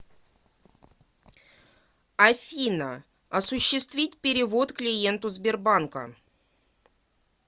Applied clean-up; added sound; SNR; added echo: none; none; none; none.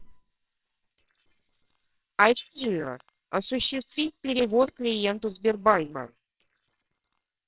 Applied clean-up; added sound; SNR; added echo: neural separator model SepFormer WHAMR!.